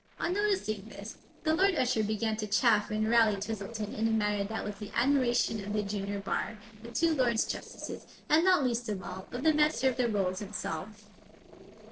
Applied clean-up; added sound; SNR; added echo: neural separator model SepFormer DNS4.